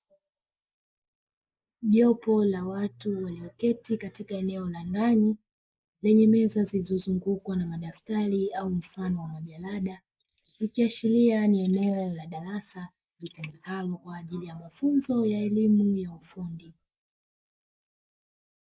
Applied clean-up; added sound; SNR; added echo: neural mask model Resemble Enhance denoiser.